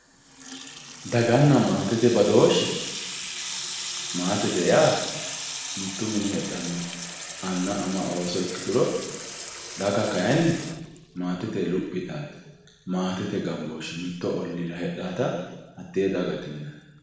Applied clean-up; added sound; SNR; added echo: none; Sink (filling or washing) / Water tap, faucet; 11 dB; reverberation time 1.1 s.